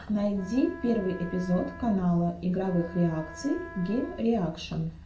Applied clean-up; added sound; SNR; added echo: none; Wind instrument, woodwind instrument; 18 dB; reverberation time 0.3 s.